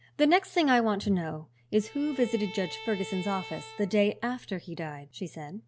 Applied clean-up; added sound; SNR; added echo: none; Bowed string instrument; 16 dB; none.